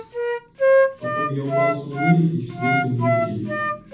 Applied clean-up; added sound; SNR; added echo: none; Wind instrument, woodwind instrument; -2 dB; reverberation time 1.2 s.